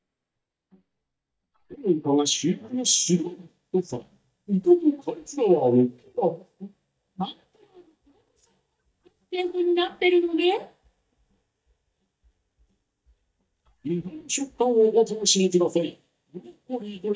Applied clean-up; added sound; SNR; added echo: neural mask model DeepFilterNet 3.